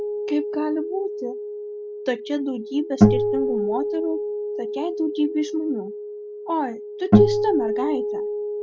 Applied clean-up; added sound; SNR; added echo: none; Acoustic guitar; -3 dB; none.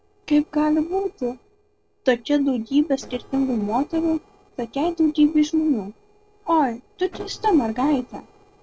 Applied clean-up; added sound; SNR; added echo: neural separator model SepFormer DNS4.